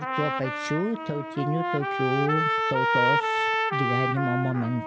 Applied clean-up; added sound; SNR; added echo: none; Trumpet; -2 dB; none.